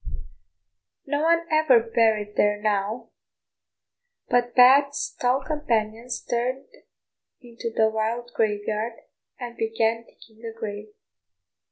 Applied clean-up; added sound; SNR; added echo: none; none; none; none.